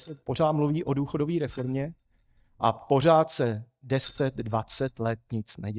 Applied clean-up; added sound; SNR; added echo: neural mask model DeepFilterNet 3.